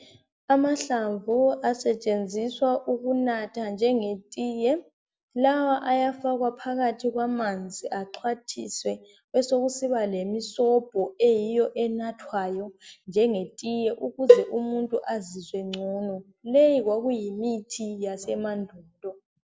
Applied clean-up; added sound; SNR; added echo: none; Cowbell; -4 dB; none.